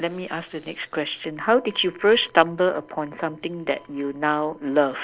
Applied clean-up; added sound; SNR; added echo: neural separator model SepFormer DNS4.